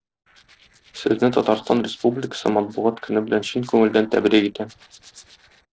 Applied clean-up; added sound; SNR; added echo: neural separator model SepFormer DNS4.